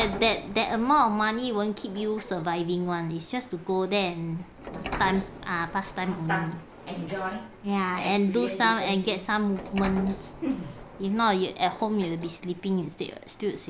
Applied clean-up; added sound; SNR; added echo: none; Sliding door; 14 dB; none.